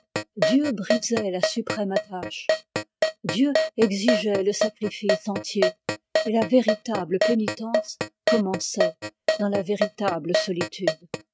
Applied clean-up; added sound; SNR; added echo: neural mask model RNNoise.